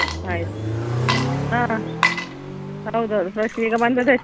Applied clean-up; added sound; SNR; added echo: none; Water / Liquid + Accelerating, revving, vroom; 1 dB; none.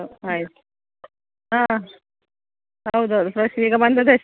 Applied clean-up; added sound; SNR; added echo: none; none; none; none.